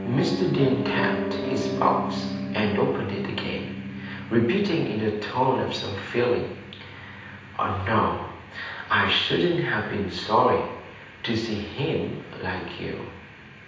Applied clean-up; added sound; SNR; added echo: none; Piano; 8 dB; reverberation time 0.9 s.